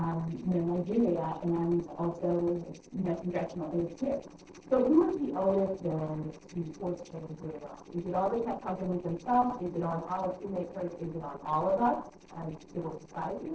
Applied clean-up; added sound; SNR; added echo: neural separator model SepFormer DNS4.